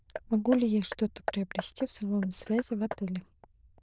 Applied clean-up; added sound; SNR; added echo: neural diffusion model UNIVERSE++.